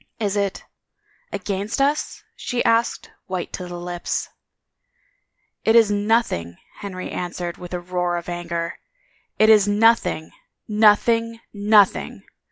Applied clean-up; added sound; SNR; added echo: none; none; none; none.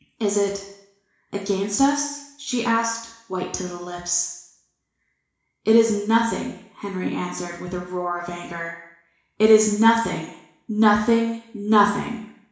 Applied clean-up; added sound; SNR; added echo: none; none; none; reverberation time 0.7 s.